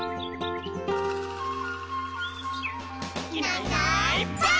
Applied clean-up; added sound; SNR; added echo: none; none; none; none.